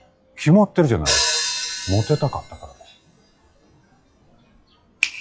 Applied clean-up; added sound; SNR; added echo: classical method log-MMSE.